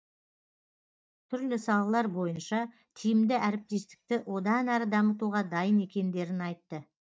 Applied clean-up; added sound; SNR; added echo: neural mask model DeepFilterNet 3.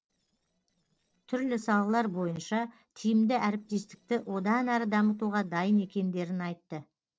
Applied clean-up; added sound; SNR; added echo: neural separator model SepFormer DNS4.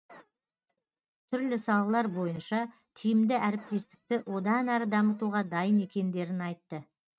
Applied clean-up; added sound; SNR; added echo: neural mask model RNNoise.